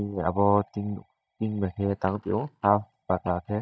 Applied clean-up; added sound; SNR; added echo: neural mask model DeepFilterNet 3.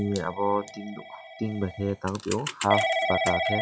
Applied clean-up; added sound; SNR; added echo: classical method log-MMSE.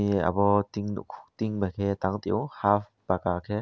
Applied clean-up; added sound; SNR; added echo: none; none; none; none.